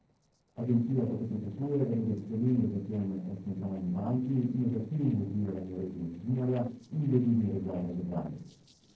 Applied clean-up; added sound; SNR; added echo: neural separator model SepFormer DNS4.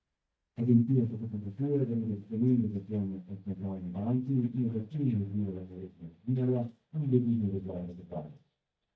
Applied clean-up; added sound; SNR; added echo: neural mask model DeepFilterNet 3.